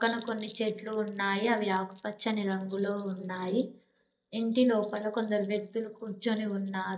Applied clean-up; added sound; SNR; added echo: neural mask model DeepFilterNet 3.